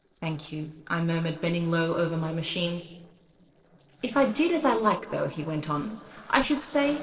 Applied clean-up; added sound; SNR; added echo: neural separator model SepFormer DNS4.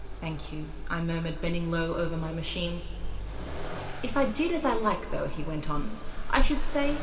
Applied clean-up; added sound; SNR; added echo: none; Accelerating, revving, vroom; -1 dB; reverberation time 2.4 s.